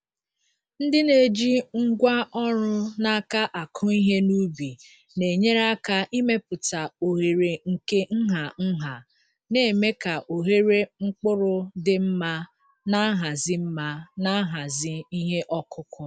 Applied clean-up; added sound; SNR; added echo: none; none; none; none.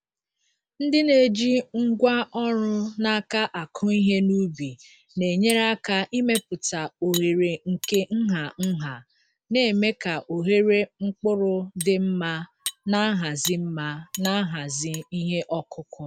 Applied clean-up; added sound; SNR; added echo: none; Cutlery, silverware; 15 dB; none.